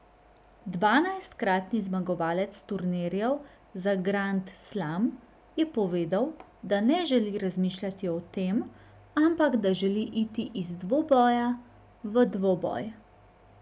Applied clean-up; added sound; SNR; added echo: none; none; none; none.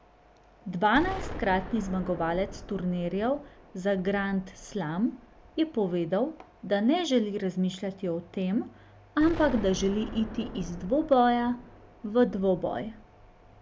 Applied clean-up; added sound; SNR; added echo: none; Explosion; 14 dB; none.